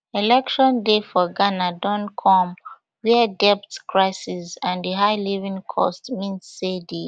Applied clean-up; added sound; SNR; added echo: none; none; none; none.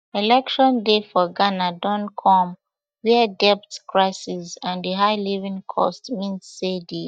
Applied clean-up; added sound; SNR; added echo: neural mask model DeepFilterNet 3.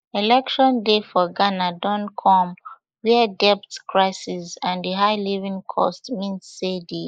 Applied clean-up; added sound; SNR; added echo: neural mask model Resemble Enhance denoiser.